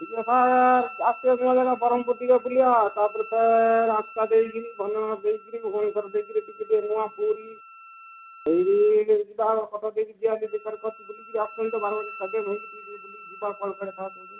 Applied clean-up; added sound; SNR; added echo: none; Wind instrument, woodwind instrument; 19 dB; none.